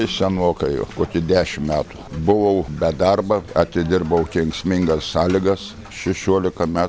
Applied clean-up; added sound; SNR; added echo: none; none; none; none.